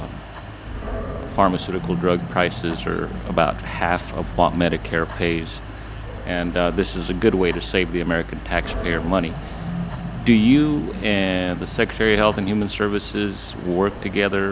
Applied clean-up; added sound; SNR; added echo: none; Animal + Mechanical fan; 9 dB; none.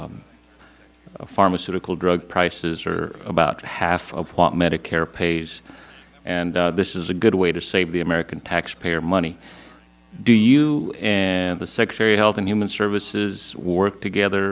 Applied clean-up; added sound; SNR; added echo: none; none; none; none.